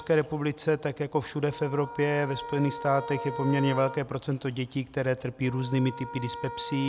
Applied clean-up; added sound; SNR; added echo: none; Wind instrument, woodwind instrument; 12 dB; none.